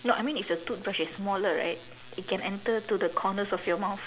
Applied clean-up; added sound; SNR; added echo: none; none; none; none.